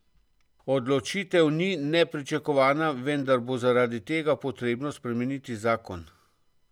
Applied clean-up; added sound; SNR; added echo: none; none; none; none.